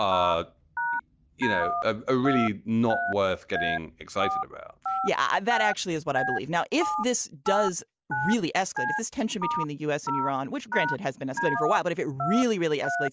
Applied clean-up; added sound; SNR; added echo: none; Telephone; 4 dB; none.